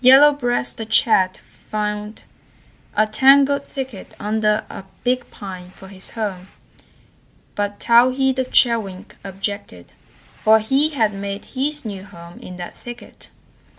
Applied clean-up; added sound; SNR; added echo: none; none; none; none.